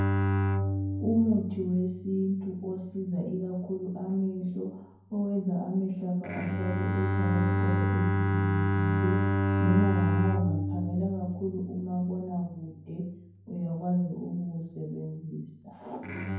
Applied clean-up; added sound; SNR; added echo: none; Bowed string instrument; -1 dB; reverberation time 0.9 s.